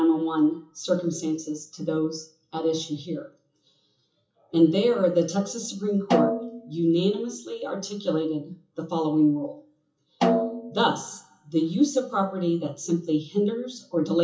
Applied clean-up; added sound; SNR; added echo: classical method WPE with log-MMSE.